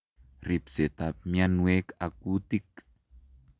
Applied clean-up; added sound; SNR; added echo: none; none; none; none.